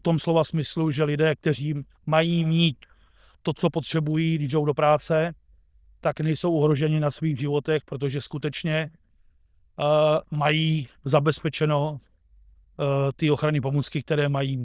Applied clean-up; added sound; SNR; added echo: neural diffusion model UNIVERSE++.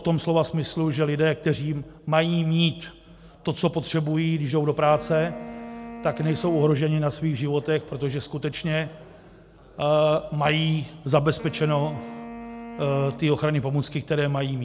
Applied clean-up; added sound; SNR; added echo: none; Wind instrument, woodwind instrument; 16 dB; none.